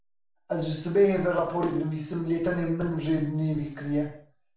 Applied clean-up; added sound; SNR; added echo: none; none; none; reverberation time 0.5 s.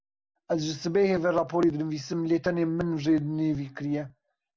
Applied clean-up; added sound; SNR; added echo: none; none; none; none.